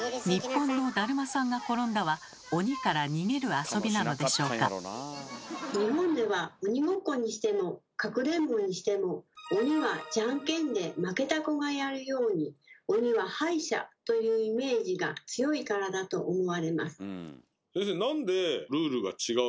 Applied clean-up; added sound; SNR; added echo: none; none; none; none.